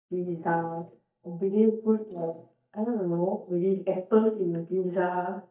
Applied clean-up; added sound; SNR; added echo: neural mask model DeepFilterNet 3.